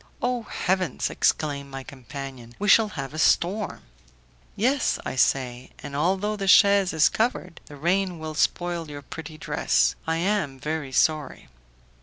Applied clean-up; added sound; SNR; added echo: none; none; none; none.